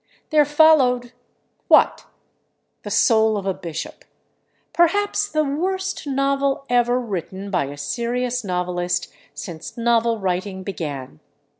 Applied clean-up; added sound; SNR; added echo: none; none; none; none.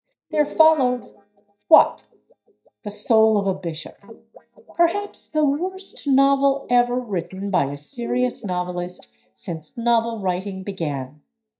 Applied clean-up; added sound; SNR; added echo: neural mask model DeepFilterNet 3.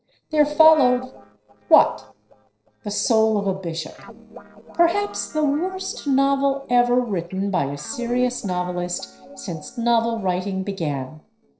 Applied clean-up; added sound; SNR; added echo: neural separator model SepFormer DNS4.